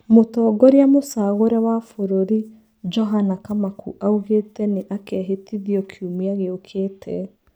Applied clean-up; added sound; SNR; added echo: none; none; none; none.